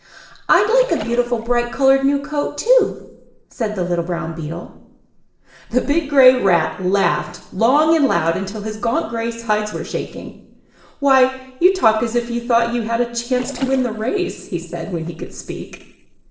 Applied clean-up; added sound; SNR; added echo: neural separator model SepFormer DNS4.